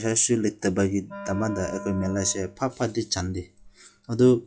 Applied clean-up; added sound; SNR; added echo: classical method log-MMSE.